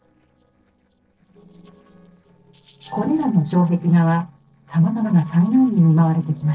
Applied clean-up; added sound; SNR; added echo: neural separator model SepFormer DNS4.